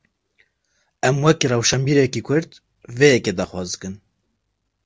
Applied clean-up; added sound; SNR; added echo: none; none; none; none.